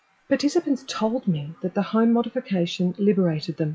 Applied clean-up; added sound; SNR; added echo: classical method WPE with log-MMSE.